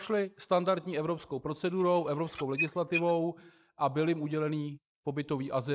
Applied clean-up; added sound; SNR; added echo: neural mask model Resemble Enhance denoiser.